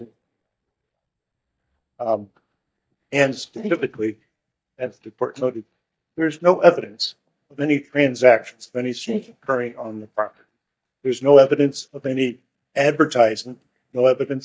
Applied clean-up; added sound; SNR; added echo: neural mask model DeepFilterNet 3.